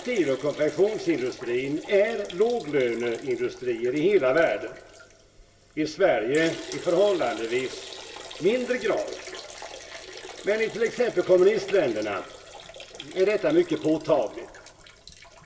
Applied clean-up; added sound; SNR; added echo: none; Liquid; 17 dB; reverberation time 0.2 s.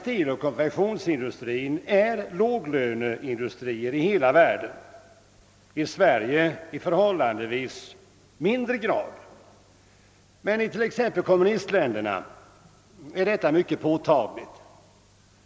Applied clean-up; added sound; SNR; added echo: none; none; none; none.